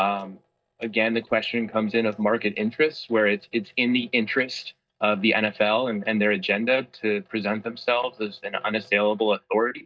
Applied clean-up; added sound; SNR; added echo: neural mask model DeepFilterNet 3.